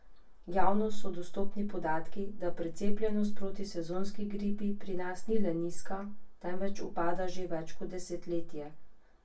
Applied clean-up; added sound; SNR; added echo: none; none; none; reverberation time 0.2 s.